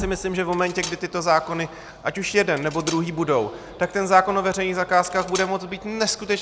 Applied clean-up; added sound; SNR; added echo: none; Cutlery, silverware; 16 dB; none.